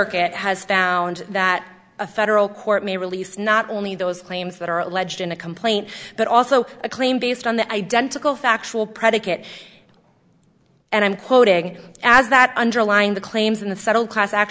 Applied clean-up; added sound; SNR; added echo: none; none; none; none.